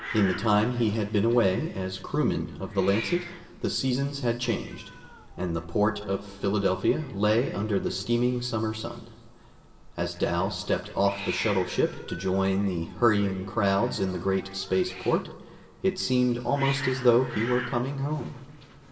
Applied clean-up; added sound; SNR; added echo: none; Hiss; 16 dB; reverberation time 2.4 s.